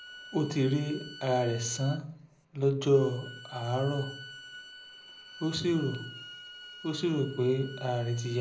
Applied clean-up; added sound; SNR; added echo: none; Bowed string instrument; 16 dB; reverberation time 0.5 s.